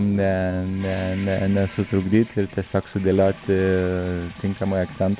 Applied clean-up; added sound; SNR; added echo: none; Toilet flush; 18 dB; none.